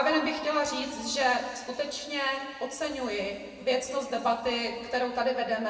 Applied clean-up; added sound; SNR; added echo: none; none; none; reverberation time 2.2 s.